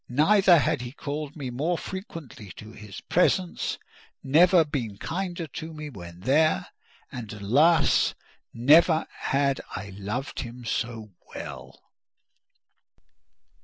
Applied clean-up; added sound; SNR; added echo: none; none; none; none.